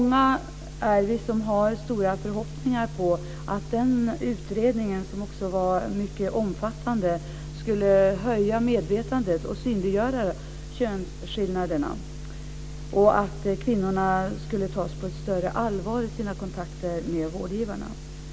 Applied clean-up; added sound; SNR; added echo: none; none; none; none.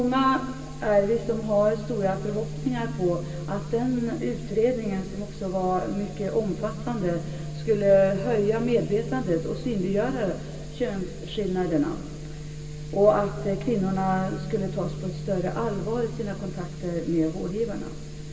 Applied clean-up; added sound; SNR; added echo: none; none; none; reverberation time 2.7 s.